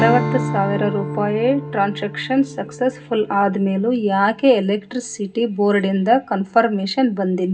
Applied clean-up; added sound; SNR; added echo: none; Strum; 10 dB; reverberation time 0.2 s.